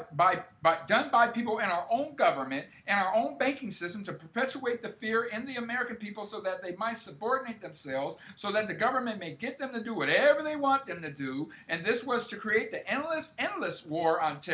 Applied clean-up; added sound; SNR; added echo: none; none; none; none.